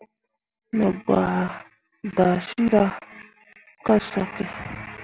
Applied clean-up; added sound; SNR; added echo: none; none; none; none.